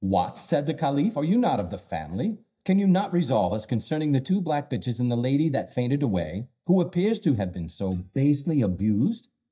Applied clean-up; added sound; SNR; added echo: neural mask model DeepFilterNet 3.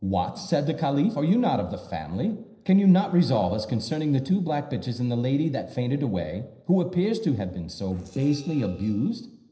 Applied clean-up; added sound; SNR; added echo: neural separator model SepFormer DNS4.